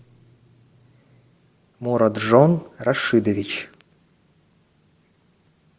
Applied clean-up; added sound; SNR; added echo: none; none; none; none.